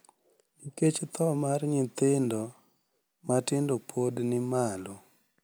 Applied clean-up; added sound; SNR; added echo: none; none; none; none.